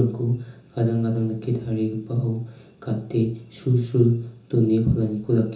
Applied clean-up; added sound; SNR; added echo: none; none; none; reverberation time 0.6 s.